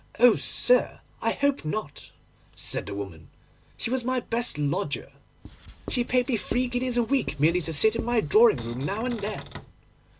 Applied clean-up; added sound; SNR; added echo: none; Cupboard open or close + Writing; 12 dB; none.